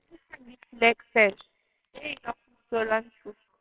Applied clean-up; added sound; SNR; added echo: neural separator model SepFormer WHAMR!.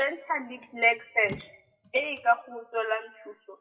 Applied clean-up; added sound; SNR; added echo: classical method WPE with log-MMSE.